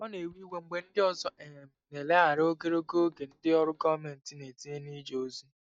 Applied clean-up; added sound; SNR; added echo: neural mask model DeepFilterNet 3.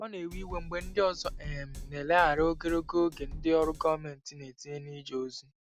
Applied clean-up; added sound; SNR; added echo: none; Drum kit; 11 dB; none.